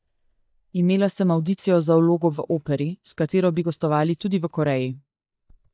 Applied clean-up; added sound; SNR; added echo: neural mask model DeepFilterNet 3.